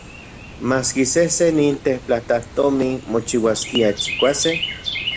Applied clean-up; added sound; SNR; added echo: none; Chirp, tweet; 10 dB; none.